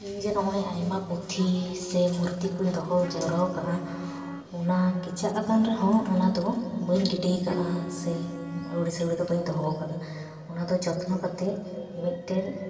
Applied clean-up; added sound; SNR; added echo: none; Wind instrument, woodwind instrument; 14 dB; reverberation time 2.5 s.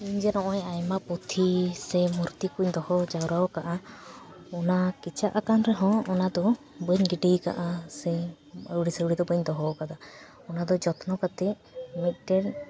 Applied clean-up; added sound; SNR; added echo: none; none; none; none.